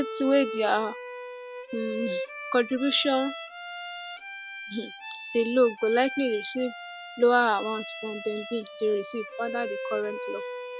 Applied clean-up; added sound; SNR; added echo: none; Bowed string instrument; 9 dB; none.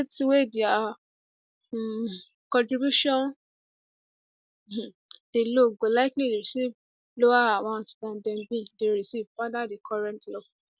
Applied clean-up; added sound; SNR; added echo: none; none; none; none.